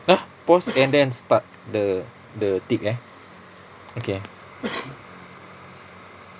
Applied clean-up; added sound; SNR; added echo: none; Cough; 12 dB; none.